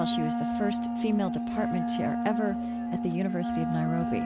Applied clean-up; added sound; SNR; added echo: none; Wind instrument, woodwind instrument; -1 dB; none.